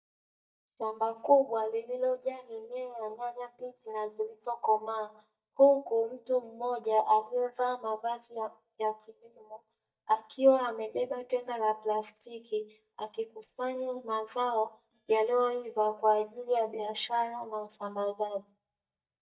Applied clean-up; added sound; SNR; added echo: neural mask model DeepFilterNet 3.